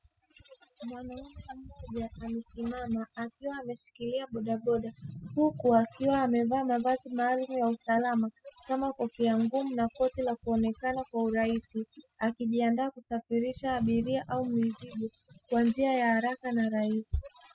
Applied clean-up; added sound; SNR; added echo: classical method spectral subtraction.